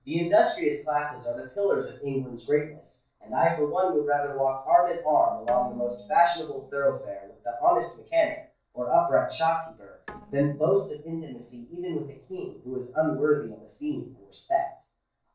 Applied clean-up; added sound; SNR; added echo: neural separator model SepFormer DNS4.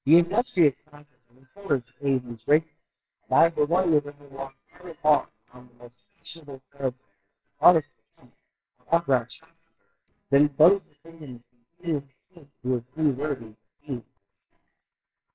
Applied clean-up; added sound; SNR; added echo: neural separator model SepFormer WHAMR!.